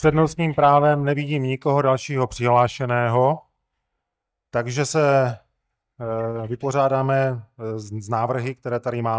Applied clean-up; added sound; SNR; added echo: neural mask model DeepFilterNet 3.